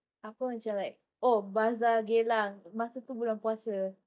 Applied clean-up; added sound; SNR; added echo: neural mask model DeepFilterNet 3.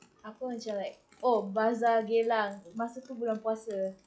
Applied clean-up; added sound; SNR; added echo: classical method log-MMSE.